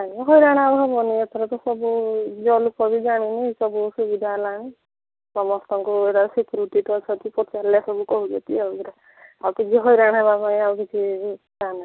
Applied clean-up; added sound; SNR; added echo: none; none; none; none.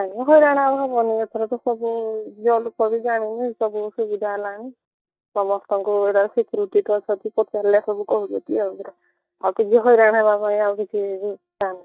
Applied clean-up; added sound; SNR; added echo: neural mask model DeepFilterNet 3.